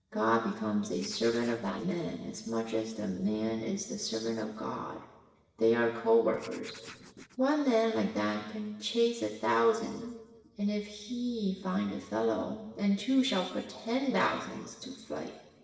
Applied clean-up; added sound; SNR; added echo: neural separator model SepFormer DNS4.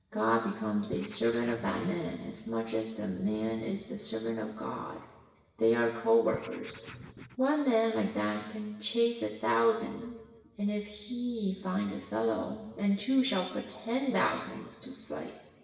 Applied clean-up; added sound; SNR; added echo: none; Writing; 15 dB; reverberation time 1.3 s.